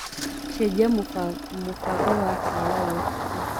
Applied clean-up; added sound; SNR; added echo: none; Engine starting; 1 dB; none.